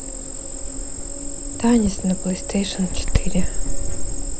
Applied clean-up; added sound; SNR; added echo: none; Cricket; -3 dB; none.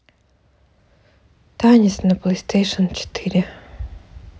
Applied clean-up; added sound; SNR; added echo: none; none; none; none.